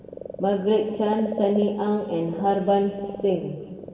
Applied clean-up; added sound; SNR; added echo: none; Frog; 14 dB; reverberation time 1.7 s.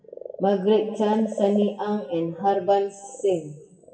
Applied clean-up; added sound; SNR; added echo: classical method WPE with log-MMSE.